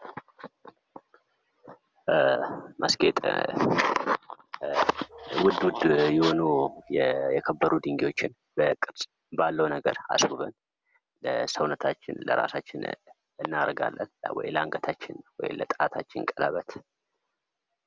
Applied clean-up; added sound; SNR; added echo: none; Dog; 18 dB; none.